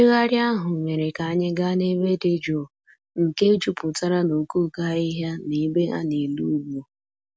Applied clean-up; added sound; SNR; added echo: none; none; none; none.